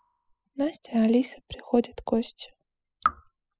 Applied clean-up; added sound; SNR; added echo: classical method spectral subtraction.